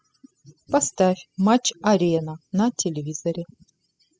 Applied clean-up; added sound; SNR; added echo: classical method spectral subtraction.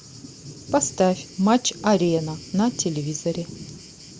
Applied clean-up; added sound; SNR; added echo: none; Thunder; 16 dB; none.